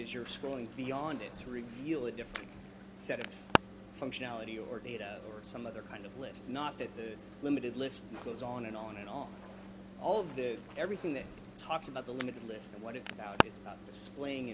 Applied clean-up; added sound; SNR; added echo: none; Alarm; 1 dB; none.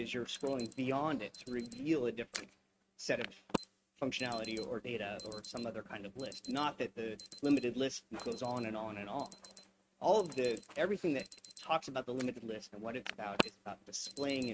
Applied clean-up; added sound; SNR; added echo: neural mask model RNNoise.